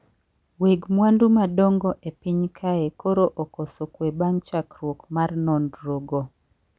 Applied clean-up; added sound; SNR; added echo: none; none; none; none.